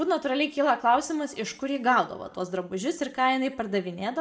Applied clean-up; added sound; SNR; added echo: none; none; none; reverberation time 0.8 s.